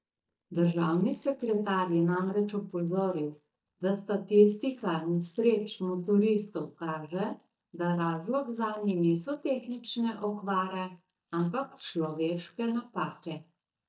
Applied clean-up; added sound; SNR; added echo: neural mask model DeepFilterNet 3.